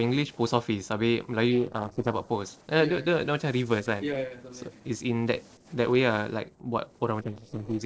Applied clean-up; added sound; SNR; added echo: neural separator model SepFormer DNS4.